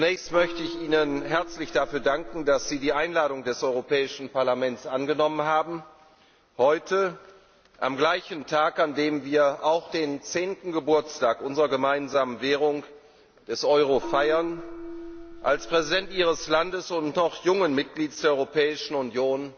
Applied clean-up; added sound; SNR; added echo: none; Gong; 11 dB; none.